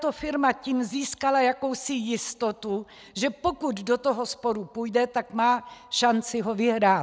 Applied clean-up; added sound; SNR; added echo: none; none; none; none.